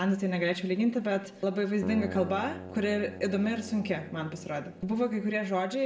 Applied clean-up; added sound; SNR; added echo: none; Keyboard (musical); 13 dB; reverberation time 0.4 s.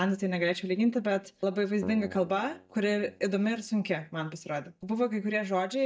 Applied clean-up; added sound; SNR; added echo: neural mask model DeepFilterNet 3.